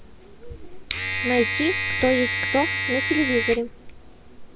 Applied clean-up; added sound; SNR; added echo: none; Domestic sounds, home sounds; 2 dB; none.